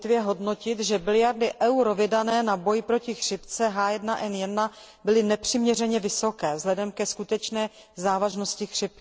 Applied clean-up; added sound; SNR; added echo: none; none; none; none.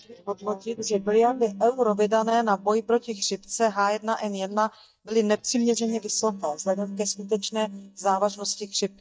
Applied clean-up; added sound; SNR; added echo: neural mask model DeepFilterNet 3.